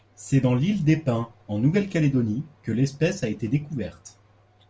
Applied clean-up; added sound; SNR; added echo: none; none; none; none.